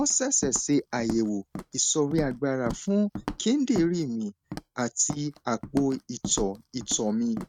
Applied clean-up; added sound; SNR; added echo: neural mask model RNNoise.